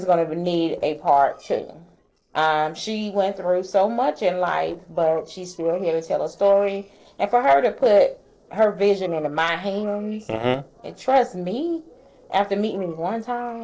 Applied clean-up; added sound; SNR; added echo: neural separator model SepFormer DNS4.